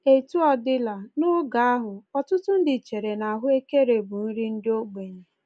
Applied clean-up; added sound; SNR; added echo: none; none; none; none.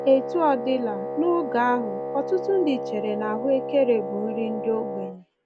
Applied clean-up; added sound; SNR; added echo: none; Wind instrument, woodwind instrument; 6 dB; none.